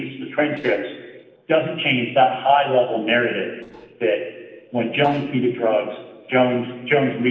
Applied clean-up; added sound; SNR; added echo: neural separator model SepFormer DNS4.